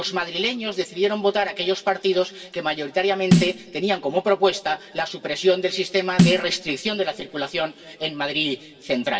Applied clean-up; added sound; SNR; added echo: none; Snare drum; -1 dB; reverberation time 2.7 s.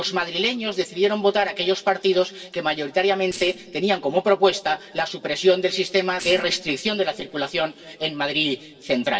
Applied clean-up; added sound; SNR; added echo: neural separator model SepFormer DNS4.